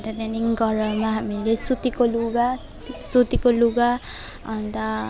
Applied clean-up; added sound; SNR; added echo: none; none; none; none.